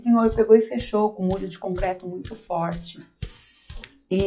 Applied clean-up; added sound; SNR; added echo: classical method log-MMSE.